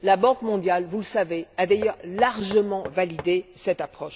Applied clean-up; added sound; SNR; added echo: none; Knock; 17 dB; none.